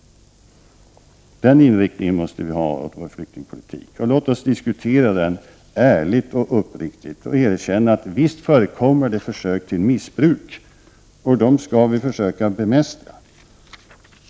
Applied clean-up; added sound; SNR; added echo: none; none; none; none.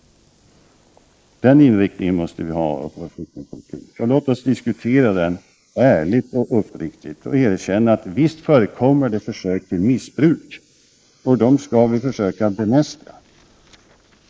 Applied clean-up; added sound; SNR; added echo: neural mask model Resemble Enhance denoiser.